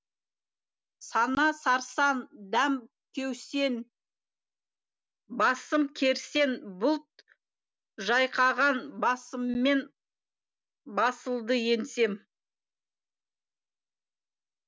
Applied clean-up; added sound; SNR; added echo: none; none; none; none.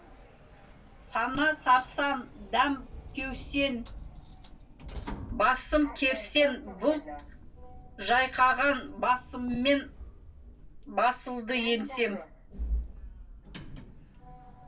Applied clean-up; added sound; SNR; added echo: none; Sliding door; 12 dB; reverberation time 0.2 s.